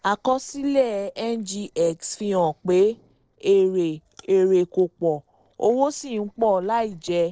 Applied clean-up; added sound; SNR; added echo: neural separator model SepFormer DNS4.